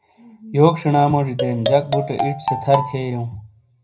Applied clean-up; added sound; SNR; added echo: none; Marimba, xylophone; 4 dB; reverberation time 0.4 s.